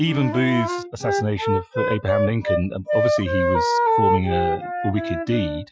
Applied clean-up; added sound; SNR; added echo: classical method Wiener filter.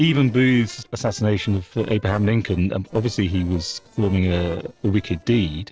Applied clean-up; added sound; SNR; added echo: neural separator model SepFormer DNS4.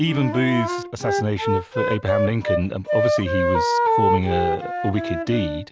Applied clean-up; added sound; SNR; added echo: none; Wind instrument, woodwind instrument; -1 dB; none.